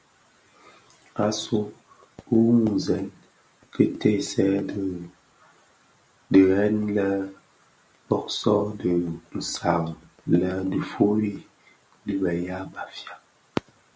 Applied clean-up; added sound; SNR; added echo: none; none; none; none.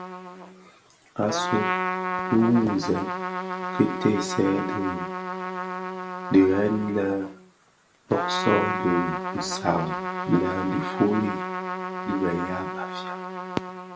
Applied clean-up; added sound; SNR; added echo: none; Trumpet; 4 dB; none.